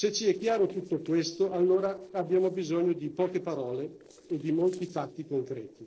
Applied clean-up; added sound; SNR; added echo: neural separator model SepFormer DNS4.